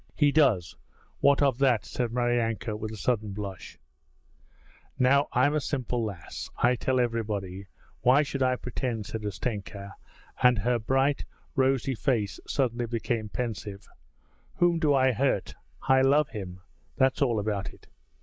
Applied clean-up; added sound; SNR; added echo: neural mask model Resemble Enhance denoiser.